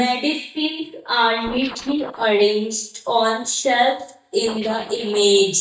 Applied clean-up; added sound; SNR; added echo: neural mask model DeepFilterNet 3.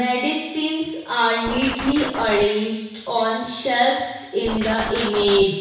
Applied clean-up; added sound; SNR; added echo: none; Scratching (performance technique); 8 dB; reverberation time 1.1 s.